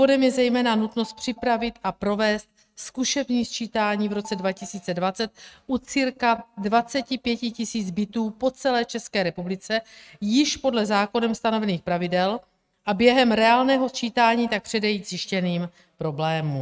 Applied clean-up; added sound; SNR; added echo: neural mask model RNNoise.